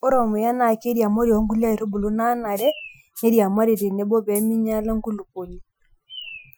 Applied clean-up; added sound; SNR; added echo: classical method Wiener filter.